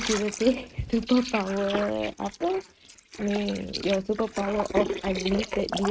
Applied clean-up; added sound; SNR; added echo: neural mask model RNNoise.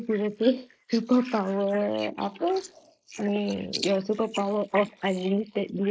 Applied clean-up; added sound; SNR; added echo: neural mask model Resemble Enhance denoiser.